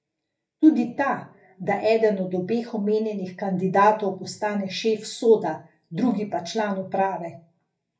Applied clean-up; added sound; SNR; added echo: none; none; none; reverberation time 0.3 s.